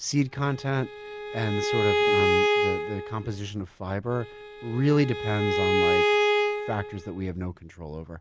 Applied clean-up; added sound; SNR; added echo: none; Bowed string instrument; -3 dB; none.